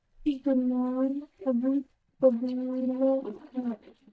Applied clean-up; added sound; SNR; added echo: neural mask model DeepFilterNet 3.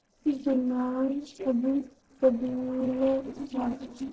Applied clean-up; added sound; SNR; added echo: neural separator model SepFormer DNS4.